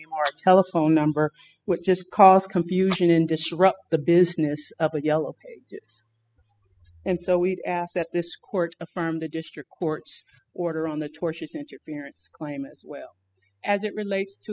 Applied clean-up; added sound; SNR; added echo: classical method spectral subtraction.